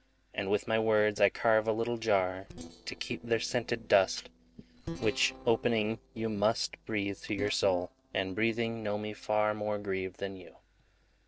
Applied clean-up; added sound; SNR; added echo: neural separator model SepFormer DNS4.